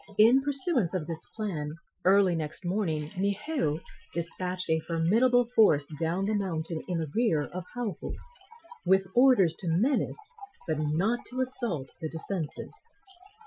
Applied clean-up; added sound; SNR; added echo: classical method Wiener filter.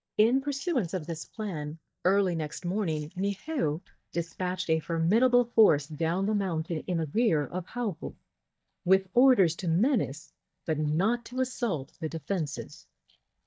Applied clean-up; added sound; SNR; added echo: neural mask model DeepFilterNet 3.